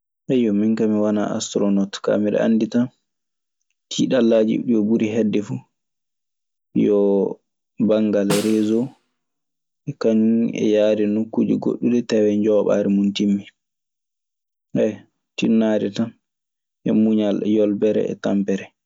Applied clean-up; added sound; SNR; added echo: none; Snare drum; 13 dB; none.